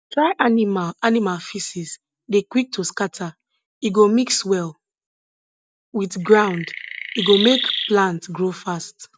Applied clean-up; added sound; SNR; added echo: none; Chirp, tweet; 5 dB; none.